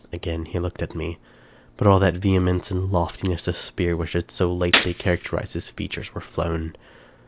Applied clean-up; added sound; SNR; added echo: none; Gunshot, gunfire; 4 dB; none.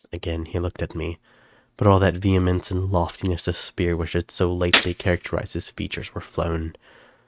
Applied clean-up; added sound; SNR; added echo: neural mask model RNNoise.